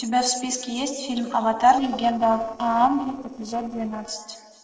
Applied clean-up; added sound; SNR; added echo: neural separator model SepFormer DNS4.